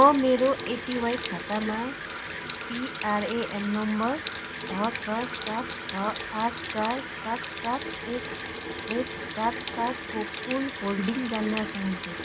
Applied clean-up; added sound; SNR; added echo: none; Sink (filling or washing) / Water tap, faucet; 6 dB; none.